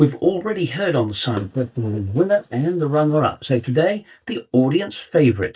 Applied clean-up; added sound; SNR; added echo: neural mask model DeepFilterNet 3.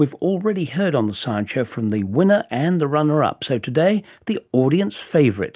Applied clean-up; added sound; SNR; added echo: none; none; none; none.